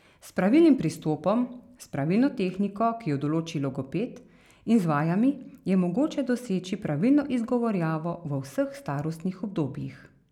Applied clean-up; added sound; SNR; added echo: none; none; none; none.